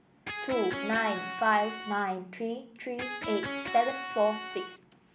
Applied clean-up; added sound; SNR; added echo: none; Electric guitar; 6 dB; none.